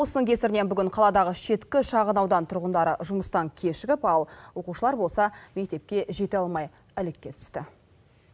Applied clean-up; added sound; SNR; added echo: none; none; none; none.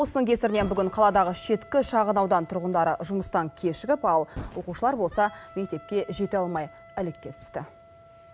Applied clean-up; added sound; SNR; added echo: none; Boom + Wind instrument, woodwind instrument; 19 dB; none.